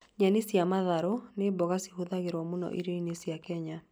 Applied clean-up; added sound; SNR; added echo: none; none; none; none.